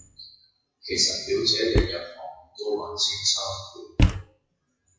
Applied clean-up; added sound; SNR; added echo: classical method WPE with log-MMSE.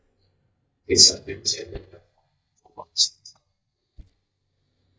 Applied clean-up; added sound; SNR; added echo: neural mask model DeepFilterNet 3.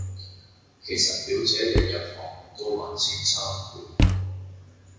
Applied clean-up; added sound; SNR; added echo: none; Thump, thud; 1 dB; reverberation time 1.1 s.